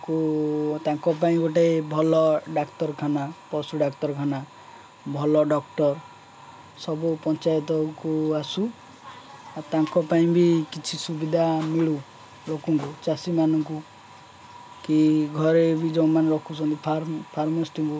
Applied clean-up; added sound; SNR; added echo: none; none; none; none.